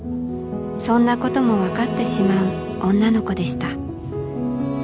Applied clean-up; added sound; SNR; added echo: none; none; none; none.